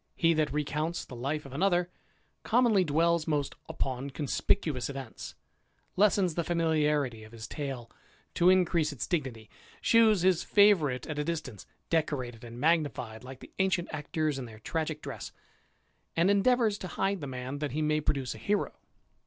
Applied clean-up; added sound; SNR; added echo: none; none; none; none.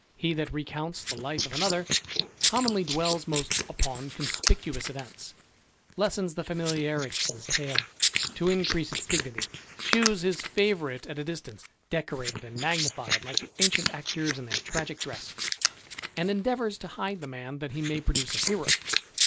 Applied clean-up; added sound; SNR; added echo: neural mask model Resemble Enhance denoiser.